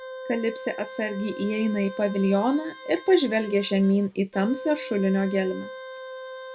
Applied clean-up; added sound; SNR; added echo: none; Wind instrument, woodwind instrument; 14 dB; none.